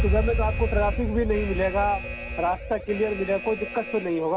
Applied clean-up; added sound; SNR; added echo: none; Alarm; 2 dB; none.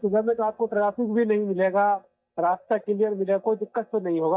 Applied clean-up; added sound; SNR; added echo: neural mask model DeepFilterNet 3.